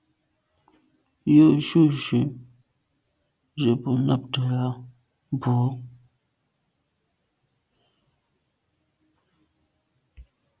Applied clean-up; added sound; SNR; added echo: none; none; none; none.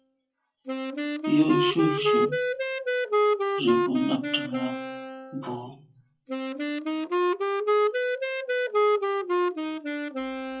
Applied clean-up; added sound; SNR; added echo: classical method WPE with log-MMSE.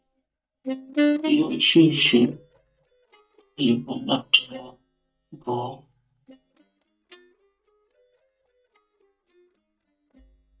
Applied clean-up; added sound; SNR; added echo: neural mask model DeepFilterNet 3.